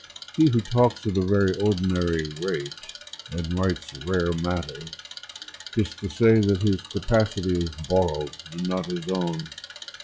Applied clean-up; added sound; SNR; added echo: classical method log-MMSE.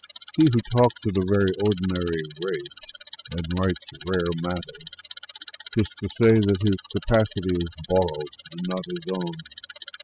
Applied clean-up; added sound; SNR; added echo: classical method spectral subtraction.